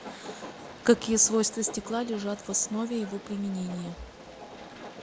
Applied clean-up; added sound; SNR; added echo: none; Train; 14 dB; none.